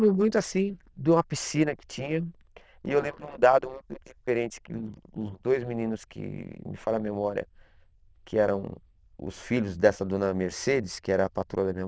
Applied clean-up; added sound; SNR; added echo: neural diffusion model UNIVERSE++.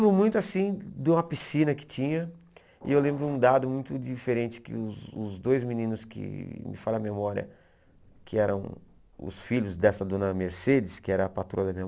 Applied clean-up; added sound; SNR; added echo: none; Train; 18 dB; none.